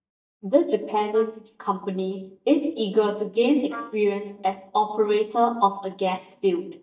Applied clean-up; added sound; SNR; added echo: neural mask model DeepFilterNet 3.